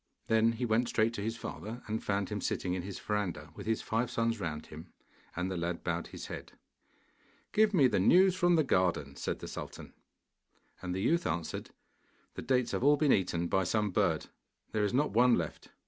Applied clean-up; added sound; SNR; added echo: none; none; none; none.